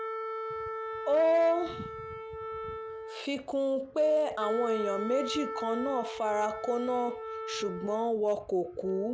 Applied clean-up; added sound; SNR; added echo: none; Wind instrument, woodwind instrument; 8 dB; none.